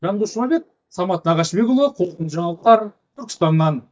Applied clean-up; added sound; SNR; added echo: neural mask model DeepFilterNet 3.